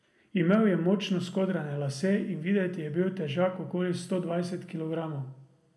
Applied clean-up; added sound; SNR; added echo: none; none; none; reverberation time 1.0 s.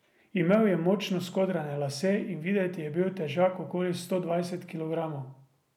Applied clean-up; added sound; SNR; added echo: none; none; none; none.